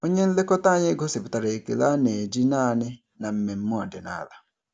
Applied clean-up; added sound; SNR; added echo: none; none; none; none.